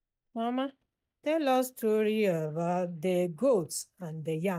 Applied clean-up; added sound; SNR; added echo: neural mask model DeepFilterNet 3.